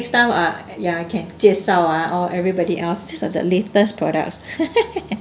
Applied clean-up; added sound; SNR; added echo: none; none; none; none.